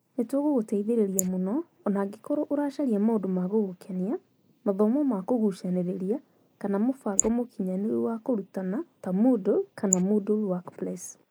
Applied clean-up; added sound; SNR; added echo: neural mask model Resemble Enhance denoiser.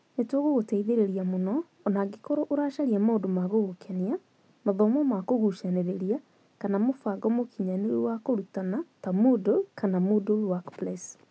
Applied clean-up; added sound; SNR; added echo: none; none; none; none.